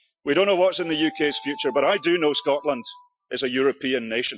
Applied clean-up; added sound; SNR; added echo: classical method Wiener filter.